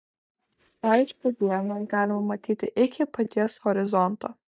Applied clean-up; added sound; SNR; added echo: neural mask model DeepFilterNet 3.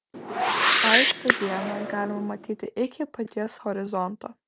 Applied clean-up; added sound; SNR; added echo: none; Whoosh, swoosh, swish; -4 dB; none.